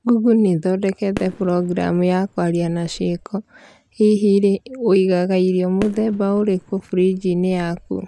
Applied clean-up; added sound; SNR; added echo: none; Fireworks; 18 dB; none.